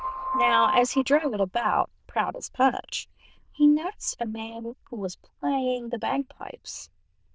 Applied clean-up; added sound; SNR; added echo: neural diffusion model UNIVERSE++.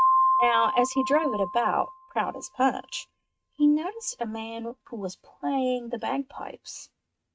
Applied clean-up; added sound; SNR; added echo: neural mask model RNNoise.